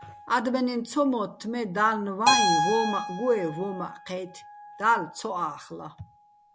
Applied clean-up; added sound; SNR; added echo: none; Keyboard (musical); 4 dB; none.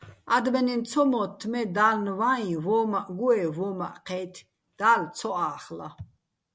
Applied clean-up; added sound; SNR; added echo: none; none; none; none.